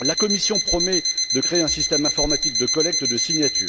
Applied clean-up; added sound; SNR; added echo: none; Alarm; -2 dB; none.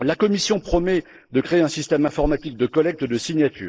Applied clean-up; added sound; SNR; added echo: neural mask model Resemble Enhance denoiser.